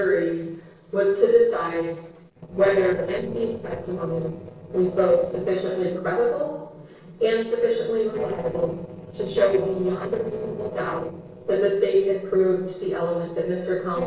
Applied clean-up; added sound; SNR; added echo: neural separator model SepFormer DNS4.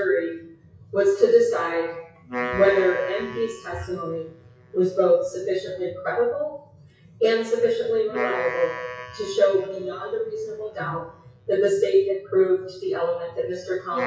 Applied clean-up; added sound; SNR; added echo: classical method WPE with log-MMSE.